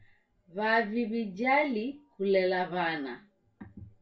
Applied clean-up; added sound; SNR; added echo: none; none; none; reverberation time 0.2 s.